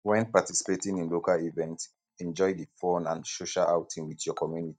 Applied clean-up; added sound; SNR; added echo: neural mask model DeepFilterNet 3.